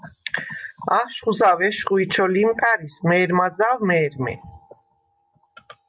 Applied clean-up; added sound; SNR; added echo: none; none; none; none.